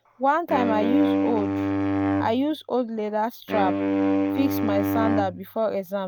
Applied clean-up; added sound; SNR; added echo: none; Wind instrument, woodwind instrument; -1 dB; none.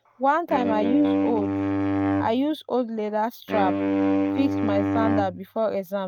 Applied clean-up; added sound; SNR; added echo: neural mask model RNNoise.